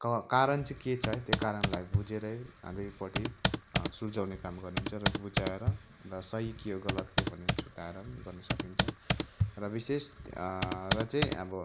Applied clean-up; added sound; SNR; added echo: none; Computer keyboard; -4 dB; none.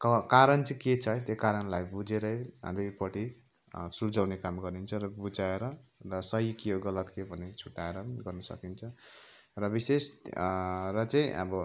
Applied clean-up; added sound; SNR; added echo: none; none; none; none.